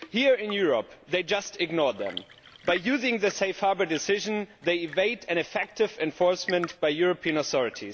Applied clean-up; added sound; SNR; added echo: none; Tap / Fill (with liquid) / Trickle, dribble / Chirp, tweet / Engine; 18 dB; none.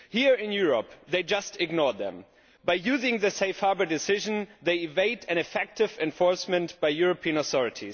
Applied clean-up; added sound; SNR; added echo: none; none; none; none.